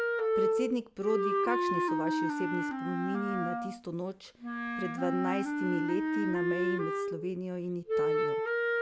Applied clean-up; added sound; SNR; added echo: none; Wind instrument, woodwind instrument; -4 dB; none.